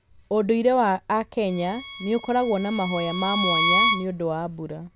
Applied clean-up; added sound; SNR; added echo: none; Bowed string instrument; 2 dB; none.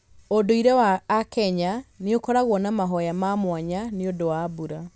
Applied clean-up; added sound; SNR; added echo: none; none; none; none.